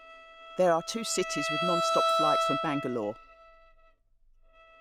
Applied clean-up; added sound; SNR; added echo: none; Bowed string instrument; 0 dB; none.